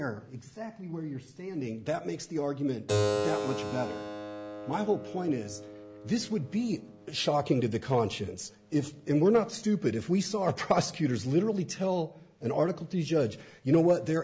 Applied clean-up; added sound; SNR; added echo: none; Keyboard (musical); 10 dB; none.